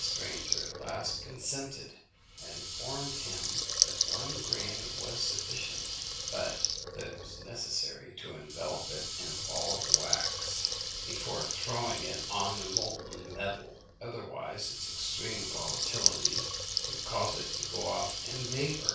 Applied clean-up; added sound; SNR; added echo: none; Water tap, faucet / Liquid; -3 dB; reverberation time 0.4 s.